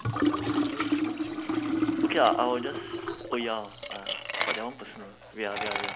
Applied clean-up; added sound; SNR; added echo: none; Liquid; -2 dB; none.